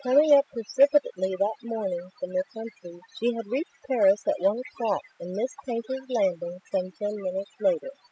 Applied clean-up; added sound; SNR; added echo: classical method spectral subtraction.